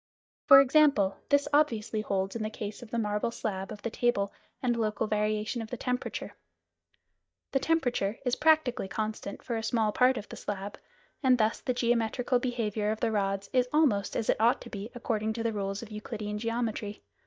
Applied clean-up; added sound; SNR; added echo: neural mask model DeepFilterNet 3.